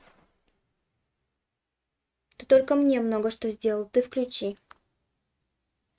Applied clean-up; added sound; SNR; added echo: neural mask model RNNoise.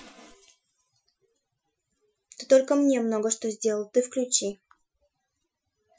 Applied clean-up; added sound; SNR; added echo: classical method Wiener filter.